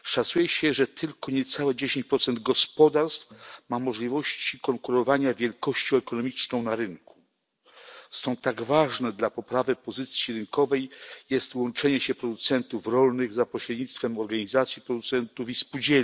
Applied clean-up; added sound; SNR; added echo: none; none; none; none.